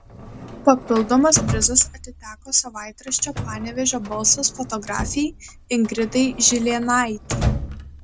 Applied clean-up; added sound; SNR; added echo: none; Drawer open or close; 9 dB; none.